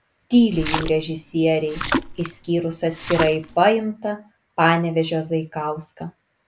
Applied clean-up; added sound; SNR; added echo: none; Splash, splatter; 7 dB; none.